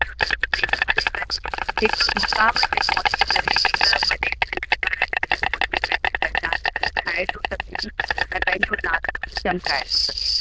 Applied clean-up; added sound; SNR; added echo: neural diffusion model UNIVERSE++.